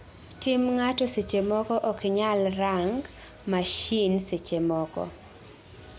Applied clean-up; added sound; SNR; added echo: none; none; none; none.